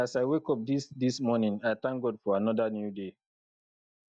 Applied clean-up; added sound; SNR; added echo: neural mask model DeepFilterNet 3.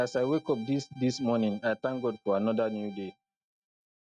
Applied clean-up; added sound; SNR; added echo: neural mask model RNNoise.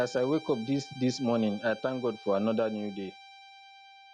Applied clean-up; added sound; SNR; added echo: none; Guitar; 19 dB; none.